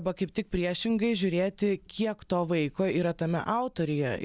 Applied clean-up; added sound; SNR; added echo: none; none; none; none.